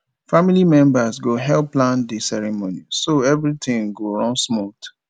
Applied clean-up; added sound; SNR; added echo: none; none; none; none.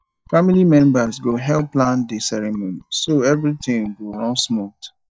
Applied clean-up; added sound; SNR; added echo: neural mask model DeepFilterNet 3.